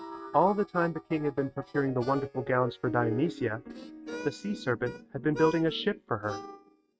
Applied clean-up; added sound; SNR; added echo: neural mask model RNNoise.